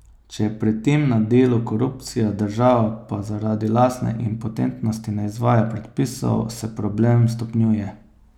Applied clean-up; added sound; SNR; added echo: none; none; none; none.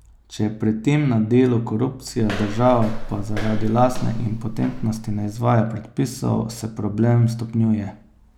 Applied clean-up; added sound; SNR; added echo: none; Walk, footsteps; 5 dB; none.